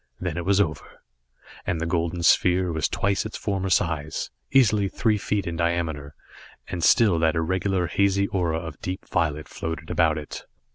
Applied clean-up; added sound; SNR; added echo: none; none; none; none.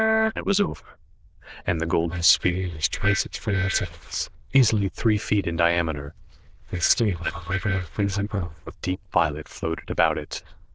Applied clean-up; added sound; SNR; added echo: neural diffusion model UNIVERSE++.